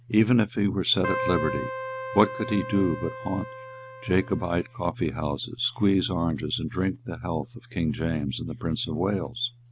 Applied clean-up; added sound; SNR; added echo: none; Keyboard (musical); 8 dB; none.